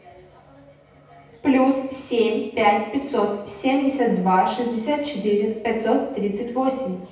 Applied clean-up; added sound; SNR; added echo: none; none; none; reverberation time 0.9 s.